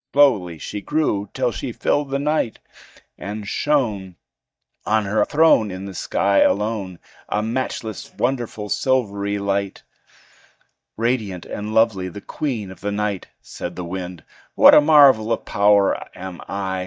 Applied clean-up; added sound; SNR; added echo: neural mask model DeepFilterNet 3.